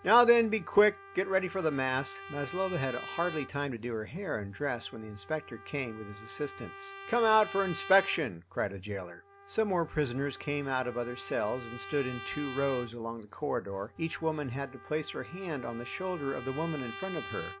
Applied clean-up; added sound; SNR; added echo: none; Trumpet; 15 dB; none.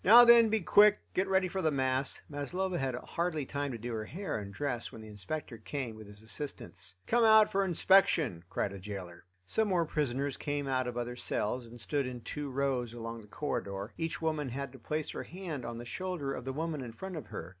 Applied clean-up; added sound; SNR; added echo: none; none; none; none.